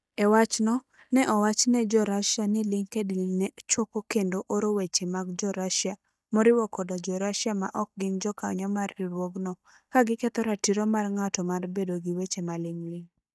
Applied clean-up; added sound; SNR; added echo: neural mask model DeepFilterNet 3.